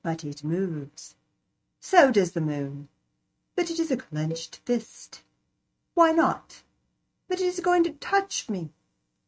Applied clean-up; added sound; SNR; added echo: neural mask model RNNoise.